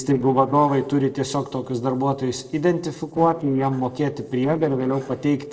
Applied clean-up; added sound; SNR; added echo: neural separator model SepFormer DNS4.